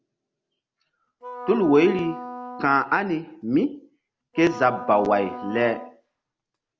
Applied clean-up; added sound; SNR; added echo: none; Wind instrument, woodwind instrument; 13 dB; none.